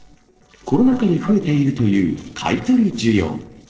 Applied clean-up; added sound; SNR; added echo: neural separator model SepFormer DNS4.